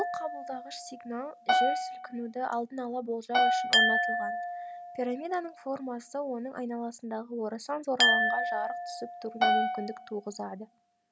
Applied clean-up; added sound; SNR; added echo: none; Piano + Glass; -4 dB; none.